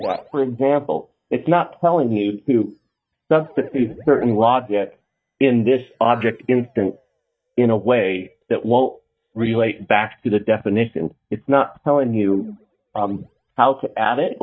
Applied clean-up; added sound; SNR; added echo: neural mask model DeepFilterNet 3.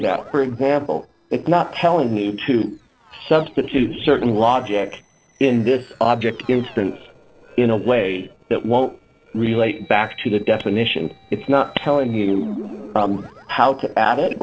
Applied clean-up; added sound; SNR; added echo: neural separator model SepFormer DNS4.